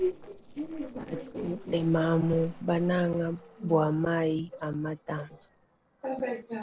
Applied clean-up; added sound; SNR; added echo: neural separator model SepFormer DNS4.